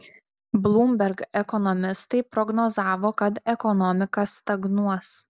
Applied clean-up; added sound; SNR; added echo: none; none; none; none.